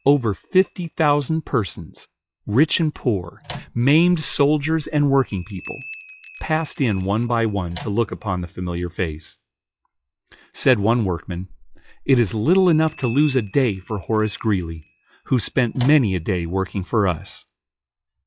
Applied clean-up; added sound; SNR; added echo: classical method log-MMSE.